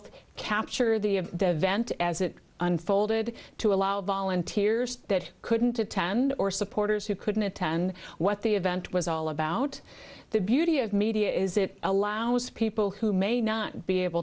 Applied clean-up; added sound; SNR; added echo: none; none; none; none.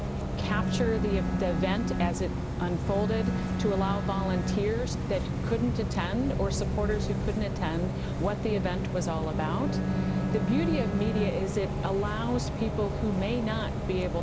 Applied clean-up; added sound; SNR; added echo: none; Bus + Bowed string instrument; -2 dB; none.